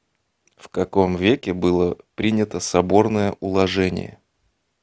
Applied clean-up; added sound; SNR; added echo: none; none; none; none.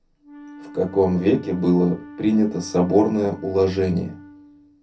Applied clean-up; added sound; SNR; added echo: none; Wind instrument, woodwind instrument; 19 dB; reverberation time 0.3 s.